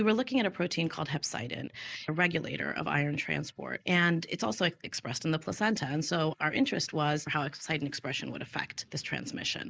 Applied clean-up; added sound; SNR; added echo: neural mask model Resemble Enhance denoiser.